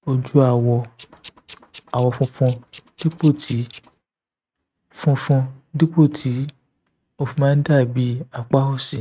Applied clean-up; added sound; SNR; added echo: neural mask model RNNoise.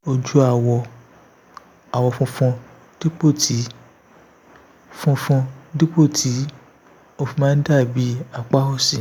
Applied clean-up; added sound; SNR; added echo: none; none; none; none.